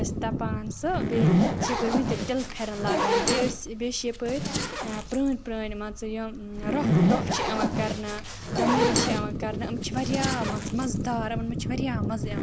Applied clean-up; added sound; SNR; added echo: none; Zipper (clothing); -1 dB; none.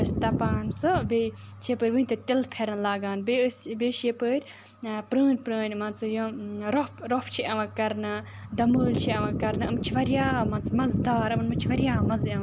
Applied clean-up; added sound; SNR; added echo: none; none; none; none.